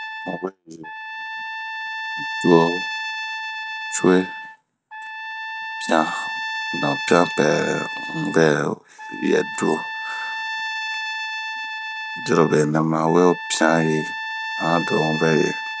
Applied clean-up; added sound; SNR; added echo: none; Trumpet; 7 dB; none.